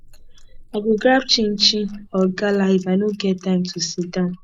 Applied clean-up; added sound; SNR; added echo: neural mask model Resemble Enhance denoiser.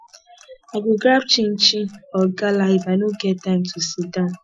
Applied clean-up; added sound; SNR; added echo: classical method Wiener filter.